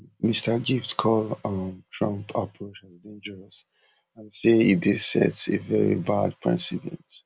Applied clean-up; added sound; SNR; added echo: none; none; none; none.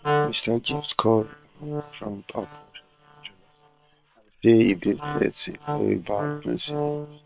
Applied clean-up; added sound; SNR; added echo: neural separator model SepFormer WHAM!.